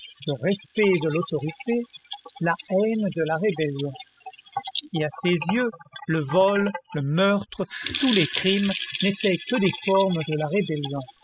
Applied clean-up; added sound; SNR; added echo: classical method spectral subtraction.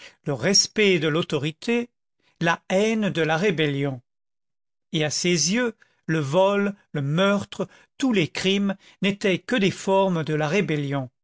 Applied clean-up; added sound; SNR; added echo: none; none; none; none.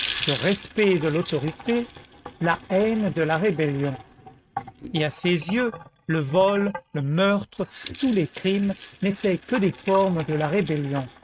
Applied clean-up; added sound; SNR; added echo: neural mask model RNNoise.